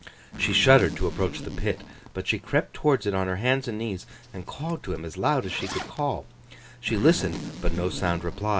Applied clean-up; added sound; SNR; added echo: none; Zipper (clothing); 13 dB; none.